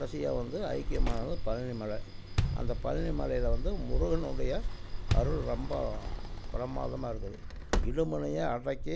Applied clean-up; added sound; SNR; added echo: none; Bass drum + Sliding door; -2 dB; none.